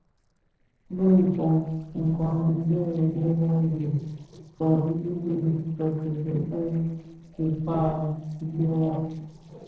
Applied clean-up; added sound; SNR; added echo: neural separator model SepFormer DNS4.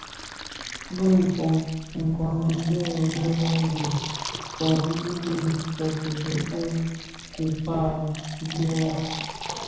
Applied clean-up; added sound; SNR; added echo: none; Fill (with liquid); 10 dB; reverberation time 1.1 s.